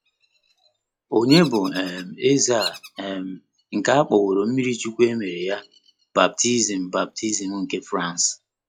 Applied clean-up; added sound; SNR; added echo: classical method log-MMSE.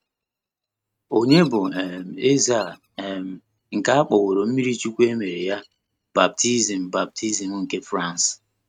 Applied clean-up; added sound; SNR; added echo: neural mask model RNNoise.